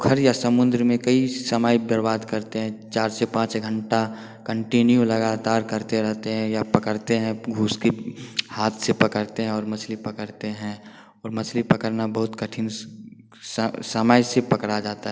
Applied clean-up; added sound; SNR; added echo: none; none; none; none.